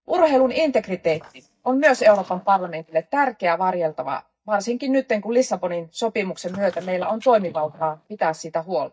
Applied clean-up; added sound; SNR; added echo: neural mask model DeepFilterNet 3.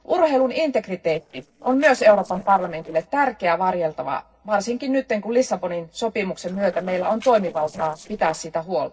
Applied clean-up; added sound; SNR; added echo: neural separator model SepFormer DNS4.